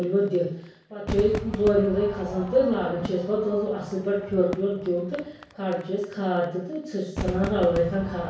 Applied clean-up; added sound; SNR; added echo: none; Crowd / Fireworks; 12 dB; reverberation time 0.6 s.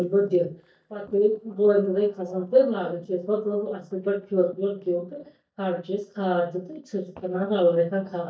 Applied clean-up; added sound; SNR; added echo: neural mask model DeepFilterNet 3.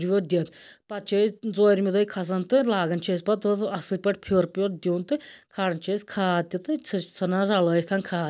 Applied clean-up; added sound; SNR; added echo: none; none; none; none.